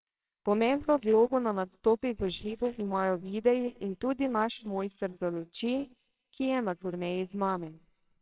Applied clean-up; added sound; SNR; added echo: neural separator model SepFormer WHAMR!.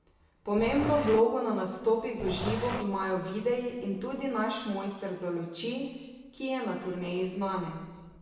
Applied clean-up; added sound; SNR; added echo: none; Growling; 7 dB; reverberation time 1.2 s.